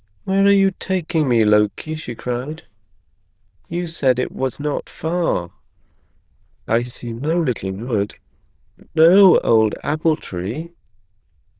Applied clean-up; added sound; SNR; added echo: neural diffusion model UNIVERSE++.